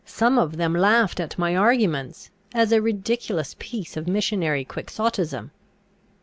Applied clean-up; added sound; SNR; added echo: none; none; none; none.